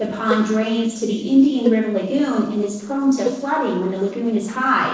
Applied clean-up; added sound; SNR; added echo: neural separator model SepFormer DNS4.